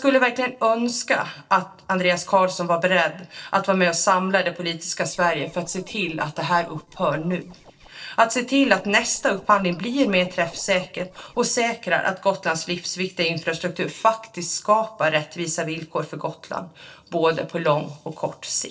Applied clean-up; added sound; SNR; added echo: neural separator model SepFormer DNS4.